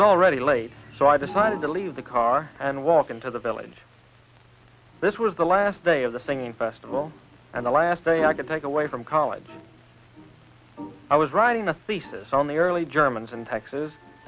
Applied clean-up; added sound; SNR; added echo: none; none; none; none.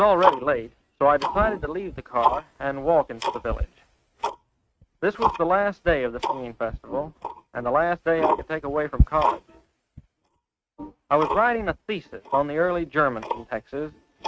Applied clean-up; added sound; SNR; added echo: neural mask model RNNoise.